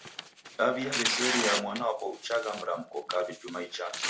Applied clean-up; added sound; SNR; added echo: none; Tearing; 3 dB; reverberation time 0.2 s.